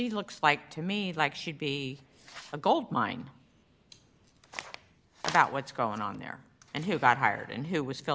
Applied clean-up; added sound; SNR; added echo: none; none; none; none.